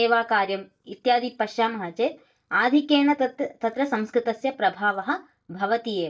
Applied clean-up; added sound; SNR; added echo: neural mask model DeepFilterNet 3.